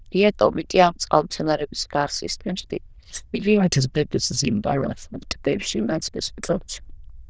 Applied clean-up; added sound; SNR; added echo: neural diffusion model UNIVERSE++.